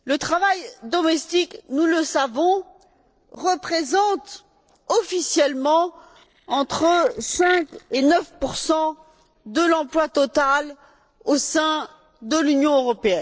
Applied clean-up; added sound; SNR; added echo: neural separator model SepFormer DNS4.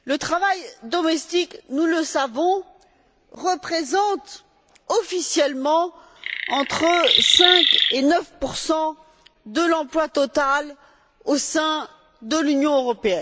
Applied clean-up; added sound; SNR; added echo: none; Chirp, tweet; -3 dB; none.